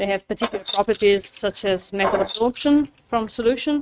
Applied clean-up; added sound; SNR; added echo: neural mask model RNNoise.